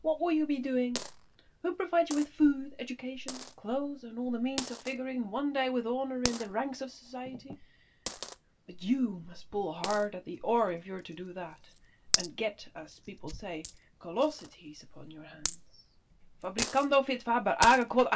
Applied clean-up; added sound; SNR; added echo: none; Coin (dropping); 10 dB; reverberation time 0.2 s.